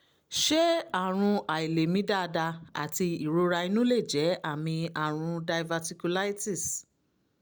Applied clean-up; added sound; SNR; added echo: none; none; none; none.